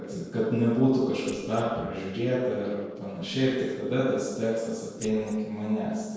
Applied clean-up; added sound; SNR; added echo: neural separator model SepFormer DNS4.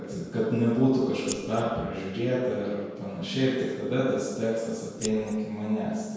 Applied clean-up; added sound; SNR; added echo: none; Scissors; 13 dB; reverberation time 1.2 s.